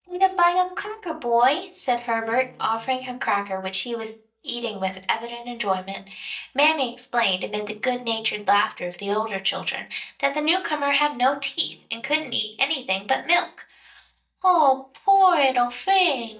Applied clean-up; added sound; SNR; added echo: neural mask model DeepFilterNet 3.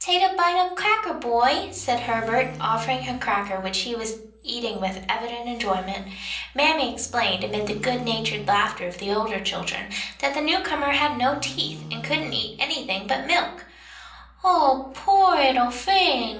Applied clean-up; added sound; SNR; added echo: none; Livestock, farm animals, working animals; 18 dB; reverberation time 0.6 s.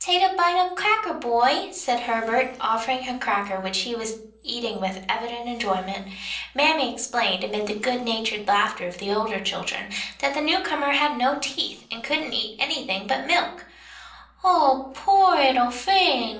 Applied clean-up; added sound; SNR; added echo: neural separator model SepFormer DNS4.